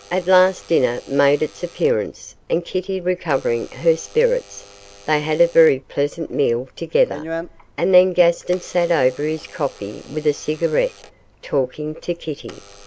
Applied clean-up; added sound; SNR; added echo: none; Alarm / Door; 20 dB; none.